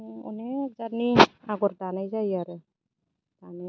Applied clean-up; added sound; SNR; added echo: none; none; none; none.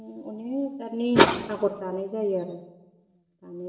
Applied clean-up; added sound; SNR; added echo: none; none; none; reverberation time 1.1 s.